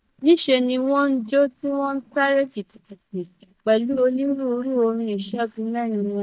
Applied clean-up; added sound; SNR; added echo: neural mask model DeepFilterNet 3.